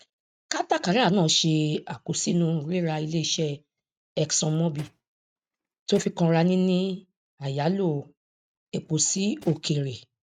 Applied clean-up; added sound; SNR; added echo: neural mask model RNNoise.